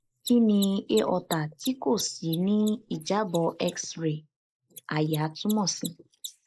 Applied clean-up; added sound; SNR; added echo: neural mask model Resemble Enhance denoiser.